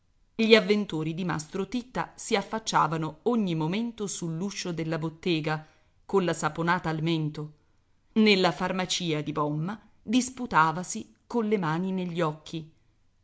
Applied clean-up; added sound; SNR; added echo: none; none; none; none.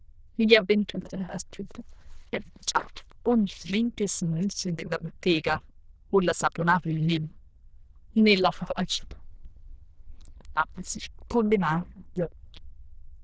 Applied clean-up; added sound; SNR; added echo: neural diffusion model UNIVERSE++.